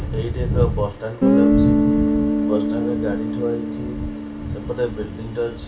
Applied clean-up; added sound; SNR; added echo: none; Guitar; -3 dB; reverberation time 0.3 s.